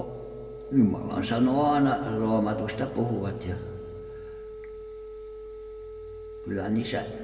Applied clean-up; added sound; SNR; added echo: none; Telephone; 12 dB; reverberation time 1.8 s.